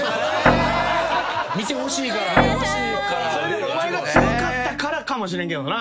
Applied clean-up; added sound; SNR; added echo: none; Guitar; 0 dB; none.